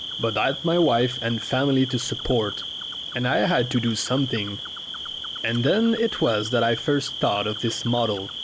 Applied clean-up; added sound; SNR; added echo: none; Cricket; 9 dB; none.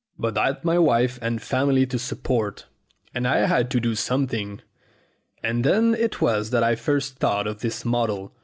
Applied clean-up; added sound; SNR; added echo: none; none; none; none.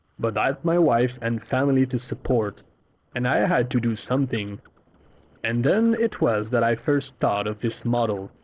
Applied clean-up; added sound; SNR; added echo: neural separator model SepFormer DNS4.